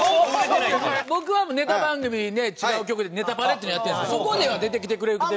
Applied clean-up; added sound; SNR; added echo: none; none; none; none.